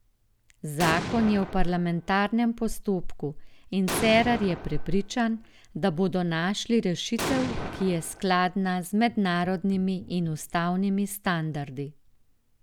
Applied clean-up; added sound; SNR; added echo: none; Explosion; 10 dB; none.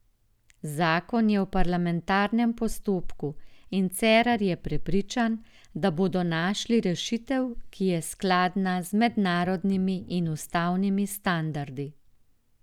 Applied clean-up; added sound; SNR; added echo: none; none; none; none.